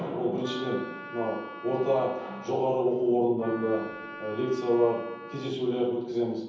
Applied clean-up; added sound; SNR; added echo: none; Wind instrument, woodwind instrument; 15 dB; reverberation time 0.9 s.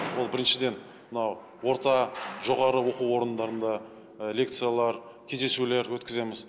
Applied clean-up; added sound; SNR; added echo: none; none; none; none.